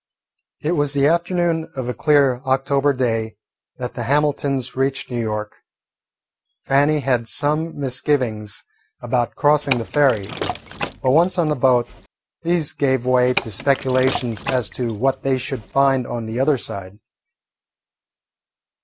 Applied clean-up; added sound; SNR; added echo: none; Liquid; 9 dB; none.